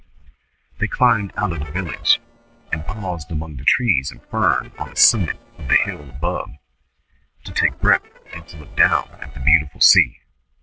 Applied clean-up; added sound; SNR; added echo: neural separator model SepFormer DNS4.